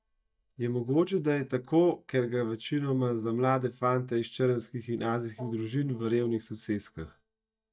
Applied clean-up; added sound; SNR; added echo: neural mask model DeepFilterNet 3.